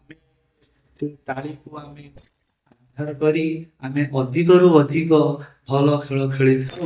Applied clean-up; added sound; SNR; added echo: neural mask model DeepFilterNet 3.